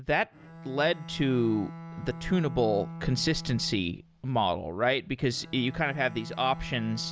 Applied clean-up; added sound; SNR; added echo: none; Bowed string instrument; 13 dB; none.